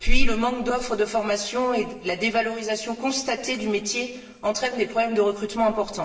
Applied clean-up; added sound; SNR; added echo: none; none; none; reverberation time 1.0 s.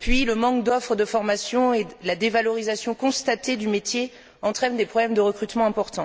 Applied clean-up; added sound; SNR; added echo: none; none; none; none.